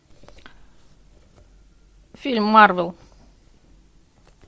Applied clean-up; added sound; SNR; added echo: none; none; none; none.